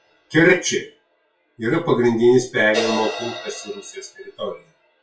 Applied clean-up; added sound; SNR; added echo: classical method WPE with log-MMSE.